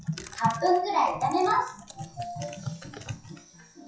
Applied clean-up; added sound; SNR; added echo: classical method WPE with log-MMSE.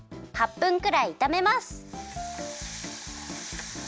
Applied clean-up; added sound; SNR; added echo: none; none; none; none.